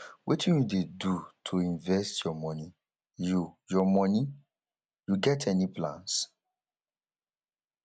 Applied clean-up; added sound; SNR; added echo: none; none; none; none.